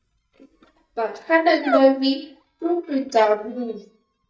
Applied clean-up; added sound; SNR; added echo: neural mask model DeepFilterNet 3.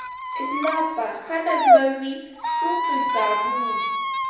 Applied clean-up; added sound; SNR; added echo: none; Squeak; -5 dB; reverberation time 0.9 s.